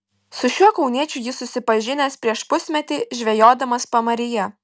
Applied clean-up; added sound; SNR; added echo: none; none; none; none.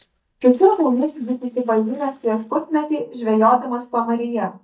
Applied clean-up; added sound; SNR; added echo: neural mask model DeepFilterNet 3.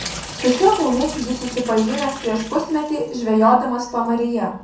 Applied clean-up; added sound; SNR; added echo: none; Drip / Sink (filling or washing); 14 dB; reverberation time 0.5 s.